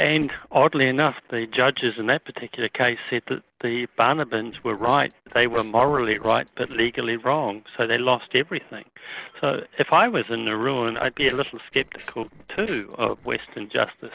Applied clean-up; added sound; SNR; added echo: neural separator model SepFormer DNS4.